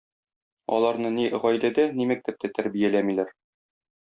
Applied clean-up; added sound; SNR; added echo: none; none; none; none.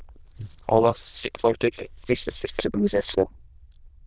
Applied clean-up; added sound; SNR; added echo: neural diffusion model UNIVERSE++.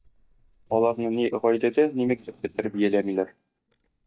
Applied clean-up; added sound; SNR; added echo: neural mask model DeepFilterNet 3.